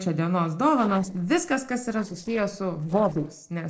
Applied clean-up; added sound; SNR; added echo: neural separator model SepFormer DNS4.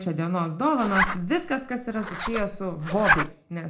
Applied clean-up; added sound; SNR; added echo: none; Zipper (clothing); 1 dB; reverberation time 0.3 s.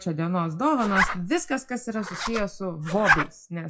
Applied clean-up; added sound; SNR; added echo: classical method WPE with log-MMSE.